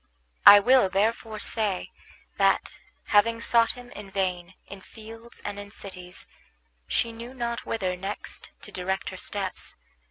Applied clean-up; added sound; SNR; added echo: none; none; none; none.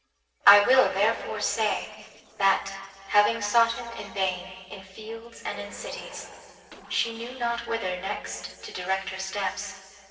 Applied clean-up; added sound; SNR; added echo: neural separator model SepFormer DNS4.